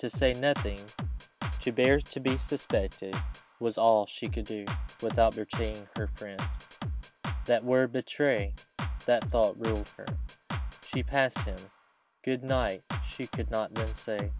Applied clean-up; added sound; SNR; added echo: none; Drum kit; 5 dB; none.